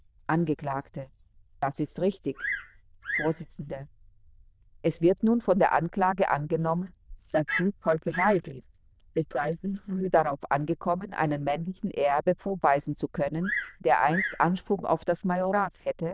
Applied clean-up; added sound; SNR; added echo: neural diffusion model UNIVERSE++.